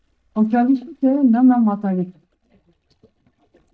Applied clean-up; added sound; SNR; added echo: neural mask model DeepFilterNet 3.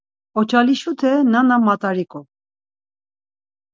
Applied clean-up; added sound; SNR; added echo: none; none; none; none.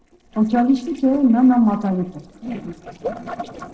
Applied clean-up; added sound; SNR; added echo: neural separator model SepFormer DNS4.